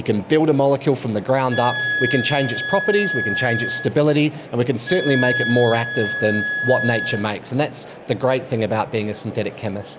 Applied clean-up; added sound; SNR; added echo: none; Wind instrument, woodwind instrument; 5 dB; none.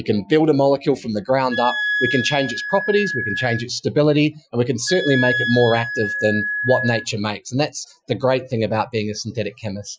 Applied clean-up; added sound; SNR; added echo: classical method Wiener filter.